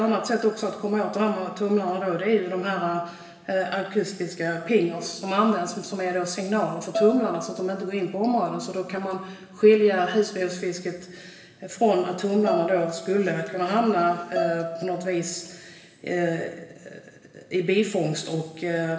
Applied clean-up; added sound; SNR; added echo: none; Bowed string instrument; 8 dB; reverberation time 1.3 s.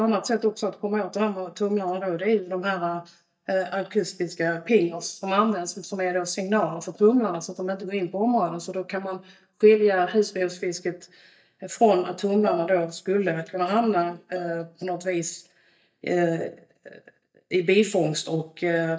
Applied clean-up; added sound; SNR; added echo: neural mask model DeepFilterNet 3.